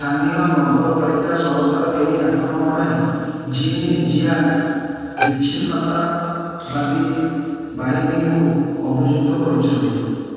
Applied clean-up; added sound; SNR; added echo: neural separator model SepFormer DNS4.